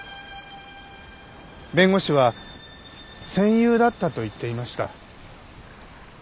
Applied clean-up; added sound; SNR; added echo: none; none; none; none.